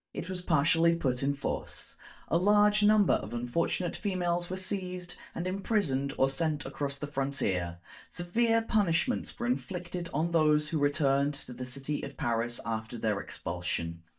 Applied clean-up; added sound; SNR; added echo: neural mask model DeepFilterNet 3.